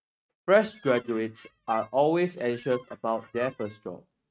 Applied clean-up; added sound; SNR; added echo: neural mask model RNNoise.